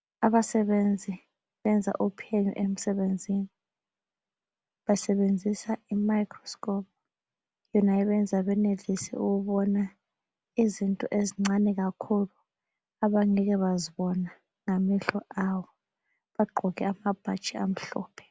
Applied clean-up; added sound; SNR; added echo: none; none; none; none.